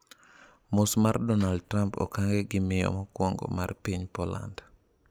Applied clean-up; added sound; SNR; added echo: none; none; none; none.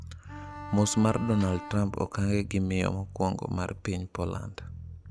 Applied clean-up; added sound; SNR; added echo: none; Bass guitar + Bowed string instrument; 13 dB; none.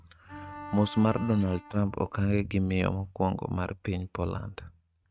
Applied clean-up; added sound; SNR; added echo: neural mask model RNNoise.